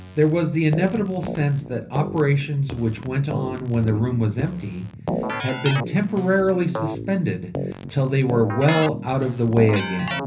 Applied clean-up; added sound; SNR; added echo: none; Keyboard (musical); 8 dB; reverberation time 0.3 s.